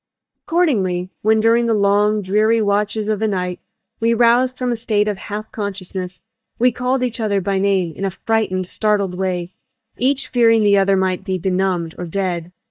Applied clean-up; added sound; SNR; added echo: neural mask model DeepFilterNet 3.